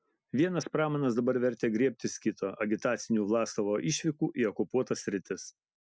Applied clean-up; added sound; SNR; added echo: none; none; none; none.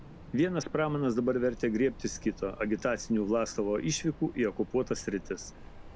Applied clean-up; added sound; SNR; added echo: none; Train; 16 dB; none.